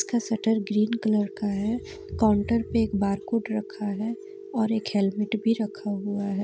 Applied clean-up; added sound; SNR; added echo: none; Telephone; 16 dB; none.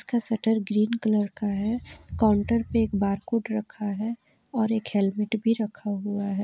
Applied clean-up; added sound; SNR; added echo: none; none; none; none.